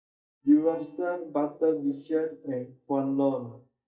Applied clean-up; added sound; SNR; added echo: neural mask model DeepFilterNet 3.